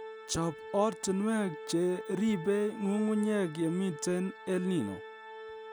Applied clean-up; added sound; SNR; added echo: none; Organ; 13 dB; none.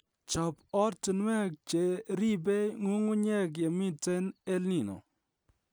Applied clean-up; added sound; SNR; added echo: none; none; none; none.